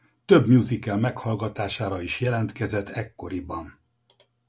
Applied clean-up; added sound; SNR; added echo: none; none; none; none.